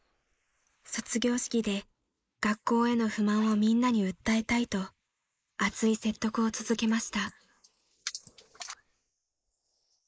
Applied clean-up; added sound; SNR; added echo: neural mask model Resemble Enhance denoiser.